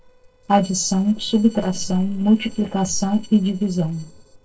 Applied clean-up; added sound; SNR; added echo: neural separator model SepFormer DNS4.